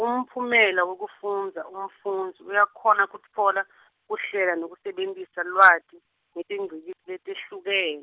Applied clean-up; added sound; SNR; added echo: none; none; none; none.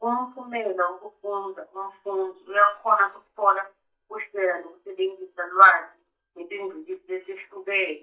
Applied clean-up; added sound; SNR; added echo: neural mask model DeepFilterNet 3.